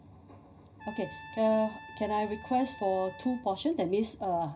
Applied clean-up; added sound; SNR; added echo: none; Trumpet; 17 dB; reverberation time 0.4 s.